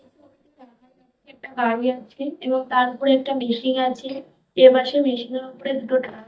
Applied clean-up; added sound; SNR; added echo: neural mask model DeepFilterNet 3.